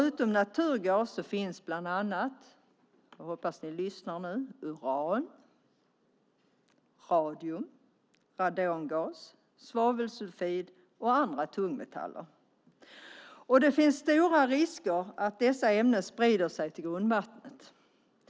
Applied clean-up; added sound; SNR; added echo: none; none; none; none.